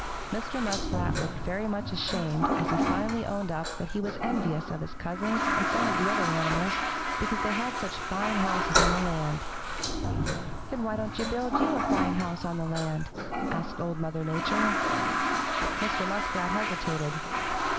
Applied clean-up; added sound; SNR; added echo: none; Toilet flush; -2 dB; none.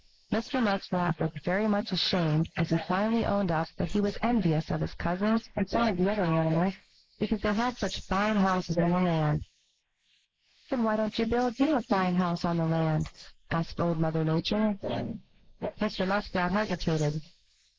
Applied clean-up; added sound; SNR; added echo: neural mask model Resemble Enhance denoiser.